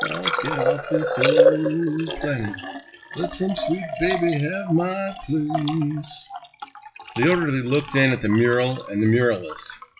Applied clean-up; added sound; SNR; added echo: classical method WPE with log-MMSE.